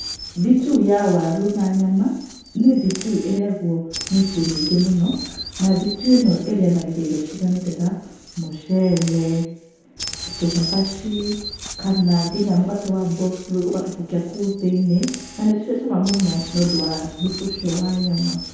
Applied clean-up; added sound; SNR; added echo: none; Chirp, tweet; 13 dB; reverberation time 0.8 s.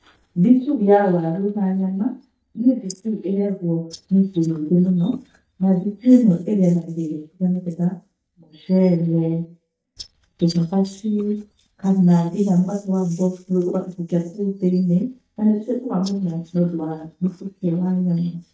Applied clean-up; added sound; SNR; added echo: neural mask model DeepFilterNet 3.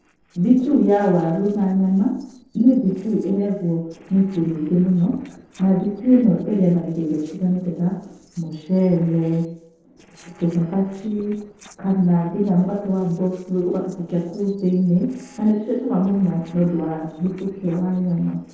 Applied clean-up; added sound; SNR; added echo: neural separator model SepFormer DNS4.